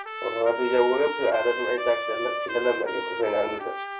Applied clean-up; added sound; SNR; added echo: none; Trumpet; 6 dB; reverberation time 0.3 s.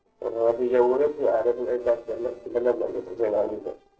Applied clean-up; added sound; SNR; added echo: neural separator model SepFormer DNS4.